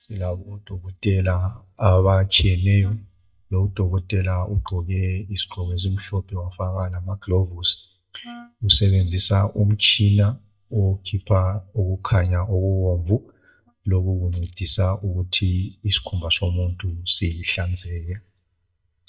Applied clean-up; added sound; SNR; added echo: neural mask model DeepFilterNet 3.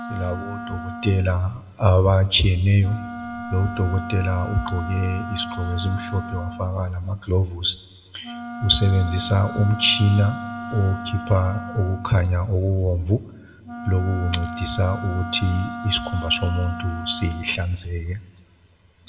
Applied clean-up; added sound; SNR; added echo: none; Wind instrument, woodwind instrument; 12 dB; reverberation time 1.2 s.